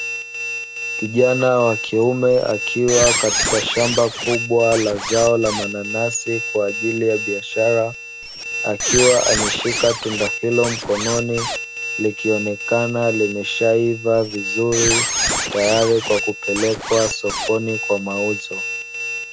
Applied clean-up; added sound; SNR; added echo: none; Squeak; 4 dB; none.